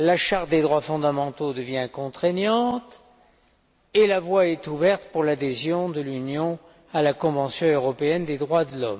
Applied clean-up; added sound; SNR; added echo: none; none; none; none.